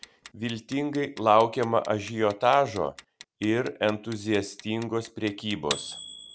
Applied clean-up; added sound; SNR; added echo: none; Clock; 17 dB; none.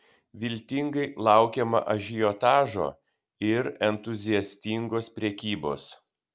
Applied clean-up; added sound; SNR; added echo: none; none; none; none.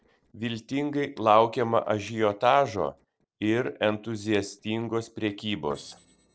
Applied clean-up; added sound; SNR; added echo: neural separator model SepFormer DNS4.